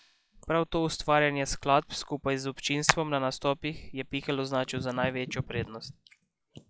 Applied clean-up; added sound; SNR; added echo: classical method log-MMSE.